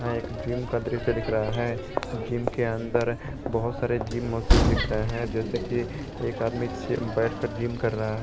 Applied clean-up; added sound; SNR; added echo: none; Crowd + Train; 1 dB; none.